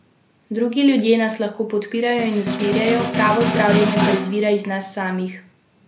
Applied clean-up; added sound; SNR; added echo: none; Snare drum; 2 dB; none.